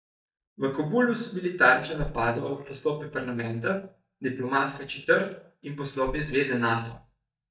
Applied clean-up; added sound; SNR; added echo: neural mask model DeepFilterNet 3.